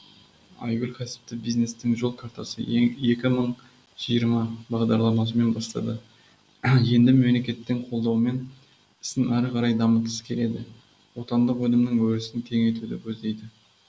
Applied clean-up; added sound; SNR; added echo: none; none; none; none.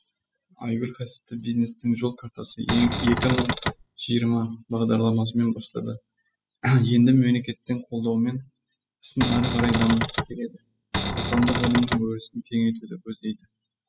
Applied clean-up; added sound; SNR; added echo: classical method spectral subtraction.